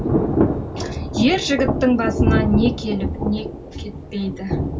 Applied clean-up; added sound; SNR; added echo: none; Thunder / Rain; -1 dB; reverberation time 0.4 s.